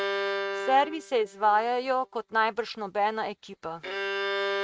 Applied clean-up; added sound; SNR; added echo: neural mask model RNNoise.